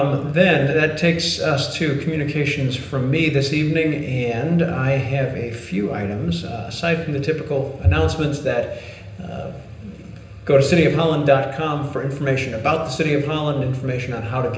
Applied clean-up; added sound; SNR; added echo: none; none; none; reverberation time 0.9 s.